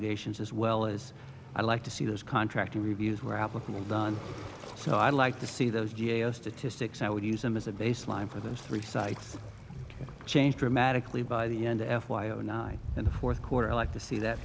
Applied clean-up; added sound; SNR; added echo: none; Waves, surf; 11 dB; none.